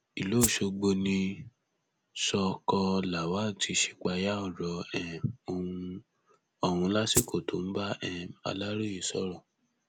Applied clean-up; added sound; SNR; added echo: none; Rattle (instrument); 1 dB; none.